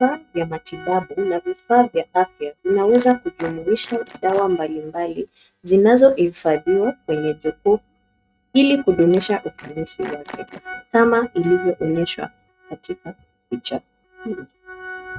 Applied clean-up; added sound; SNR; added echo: neural mask model RNNoise.